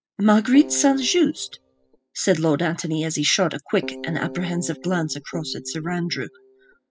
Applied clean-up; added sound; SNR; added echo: classical method spectral subtraction.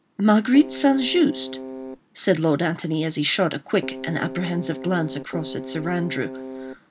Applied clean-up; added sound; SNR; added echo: none; Keyboard (musical); 11 dB; none.